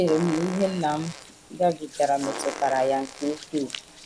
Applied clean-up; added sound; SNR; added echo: none; Fart + Hands; 12 dB; none.